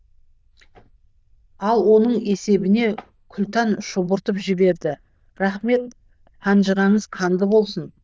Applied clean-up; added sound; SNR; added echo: neural diffusion model UNIVERSE++.